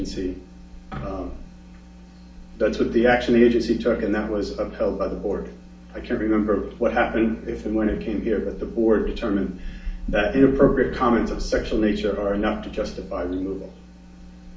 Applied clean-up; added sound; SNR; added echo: none; none; none; reverberation time 0.4 s.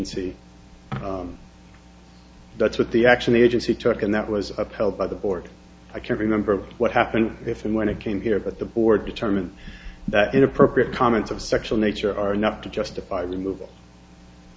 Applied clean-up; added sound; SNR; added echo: none; none; none; none.